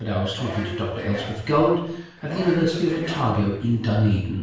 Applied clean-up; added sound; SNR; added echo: none; Subway, metro, underground; 12 dB; reverberation time 0.7 s.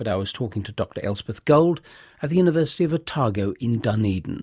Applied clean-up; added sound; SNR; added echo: none; none; none; none.